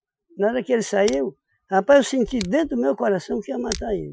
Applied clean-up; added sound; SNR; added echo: classical method Wiener filter.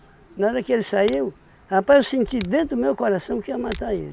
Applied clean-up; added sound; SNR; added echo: none; Tick; 17 dB; none.